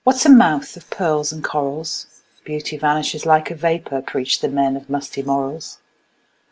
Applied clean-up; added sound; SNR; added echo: none; none; none; none.